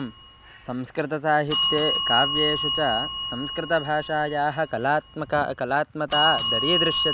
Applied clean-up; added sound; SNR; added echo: none; Bell; 3 dB; none.